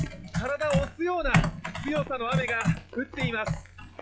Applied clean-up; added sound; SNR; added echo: classical method log-MMSE.